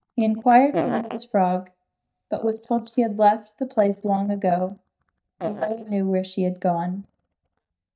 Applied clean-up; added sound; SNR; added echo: neural mask model DeepFilterNet 3.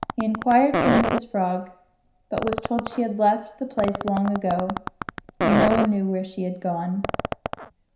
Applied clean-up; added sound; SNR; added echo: none; Fart; 4 dB; reverberation time 0.5 s.